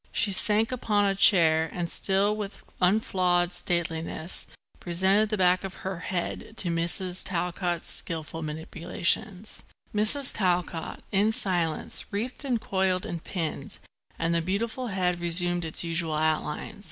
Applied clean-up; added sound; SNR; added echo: none; none; none; none.